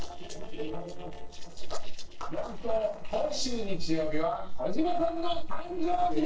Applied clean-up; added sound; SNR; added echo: neural separator model SepFormer DNS4.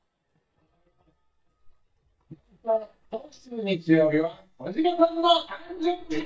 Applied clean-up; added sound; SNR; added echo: neural mask model DeepFilterNet 3.